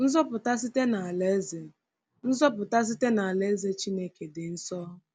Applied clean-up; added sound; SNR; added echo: none; none; none; none.